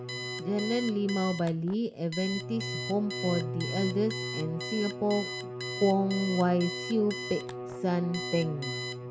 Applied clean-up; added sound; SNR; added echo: none; Alarm + Bowed string instrument; 6 dB; none.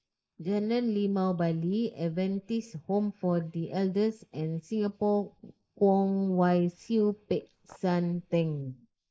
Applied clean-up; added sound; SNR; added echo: neural mask model Resemble Enhance denoiser.